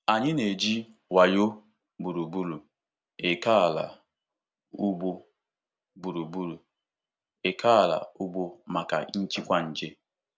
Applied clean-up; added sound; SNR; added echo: none; none; none; none.